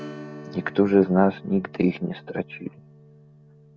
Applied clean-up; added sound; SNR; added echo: none; Strum; 18 dB; none.